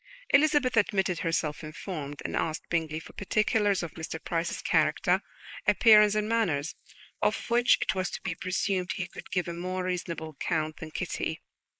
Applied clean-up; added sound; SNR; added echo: neural mask model Resemble Enhance denoiser.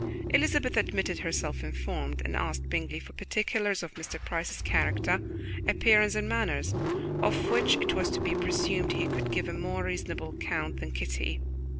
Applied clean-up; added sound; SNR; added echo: none; Engine starting / Car; 1 dB; none.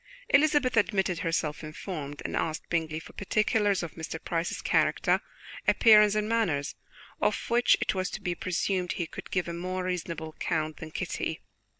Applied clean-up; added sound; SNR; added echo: none; none; none; none.